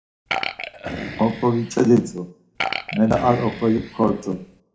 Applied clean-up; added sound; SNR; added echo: none; Burping, eructation; 9 dB; reverberation time 0.4 s.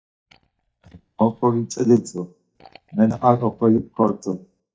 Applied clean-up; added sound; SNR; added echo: neural mask model DeepFilterNet 3.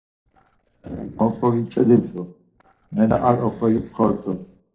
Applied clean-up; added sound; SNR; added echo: neural separator model SepFormer DNS4.